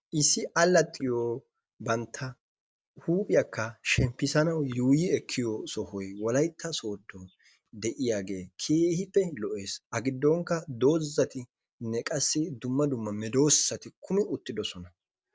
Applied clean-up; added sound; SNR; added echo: none; none; none; none.